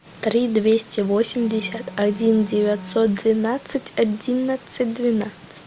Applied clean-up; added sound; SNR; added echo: none; Bowed string instrument; 16 dB; none.